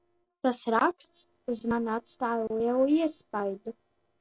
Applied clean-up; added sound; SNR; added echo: neural separator model SepFormer DNS4.